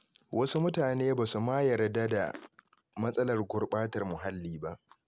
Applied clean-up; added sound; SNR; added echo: none; none; none; none.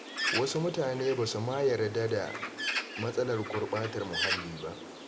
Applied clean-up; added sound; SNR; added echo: none; Bird; 5 dB; reverberation time 0.8 s.